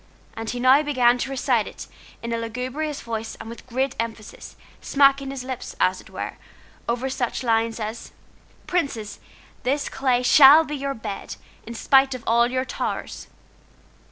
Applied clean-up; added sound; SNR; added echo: none; none; none; none.